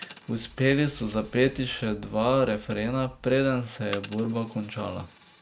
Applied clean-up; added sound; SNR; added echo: none; Scissors + Coin (dropping); 19 dB; none.